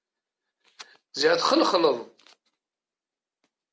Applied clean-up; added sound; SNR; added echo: none; none; none; none.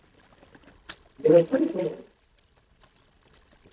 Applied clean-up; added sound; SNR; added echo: neural mask model DeepFilterNet 3.